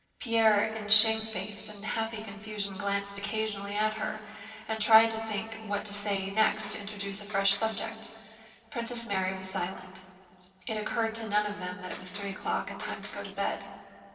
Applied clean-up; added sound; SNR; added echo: neural separator model SepFormer DNS4.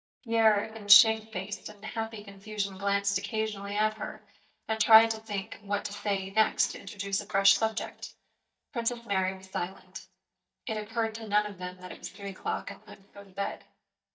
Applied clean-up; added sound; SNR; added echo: neural mask model DeepFilterNet 3.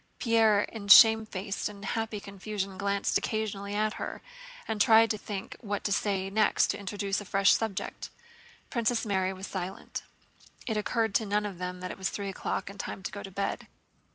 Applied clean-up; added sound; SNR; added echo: none; none; none; none.